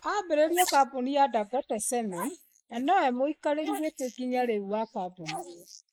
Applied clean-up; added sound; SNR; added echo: neural mask model Resemble Enhance denoiser.